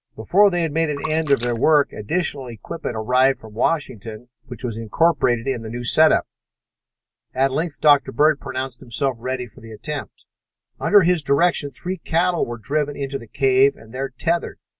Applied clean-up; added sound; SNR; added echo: none; Splash, splatter; 16 dB; none.